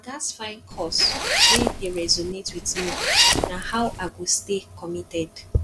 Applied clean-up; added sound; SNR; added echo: none; Zipper (clothing); -4 dB; none.